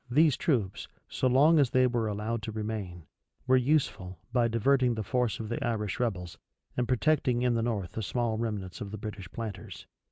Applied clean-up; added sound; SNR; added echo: none; none; none; none.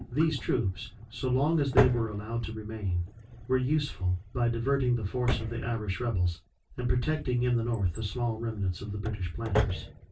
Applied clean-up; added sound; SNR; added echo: none; Drawer open or close; 7 dB; reverberation time 0.1 s.